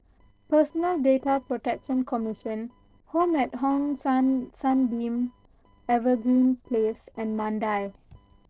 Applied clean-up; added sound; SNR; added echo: neural separator model SepFormer DNS4.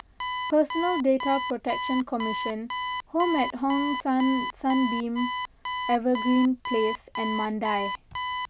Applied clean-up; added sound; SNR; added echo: none; Alarm; 5 dB; none.